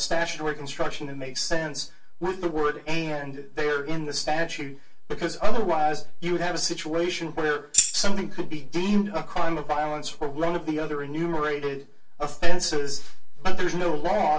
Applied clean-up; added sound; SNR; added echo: neural separator model SepFormer DNS4.